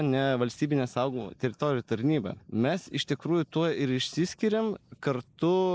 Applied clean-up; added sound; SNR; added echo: neural mask model Resemble Enhance denoiser.